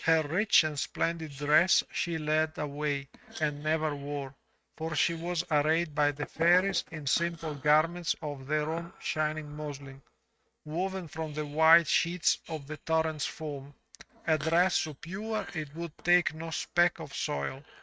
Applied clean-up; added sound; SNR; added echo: neural mask model RNNoise.